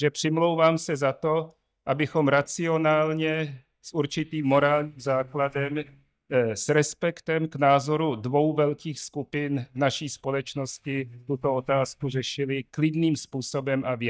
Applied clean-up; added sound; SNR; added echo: neural mask model DeepFilterNet 3.